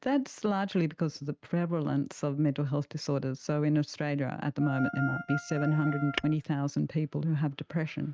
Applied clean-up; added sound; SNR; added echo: neural mask model RNNoise.